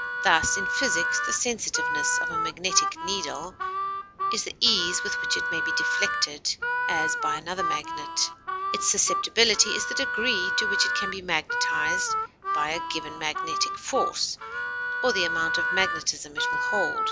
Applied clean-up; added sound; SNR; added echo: none; Harmonica; 0 dB; none.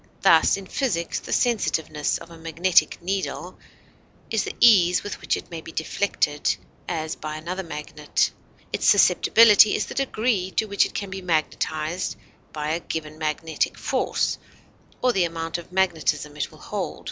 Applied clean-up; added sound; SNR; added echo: none; none; none; none.